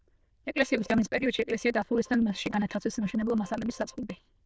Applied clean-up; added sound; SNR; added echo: neural diffusion model UNIVERSE++.